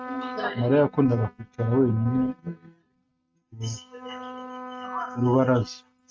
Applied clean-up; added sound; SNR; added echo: neural mask model RNNoise.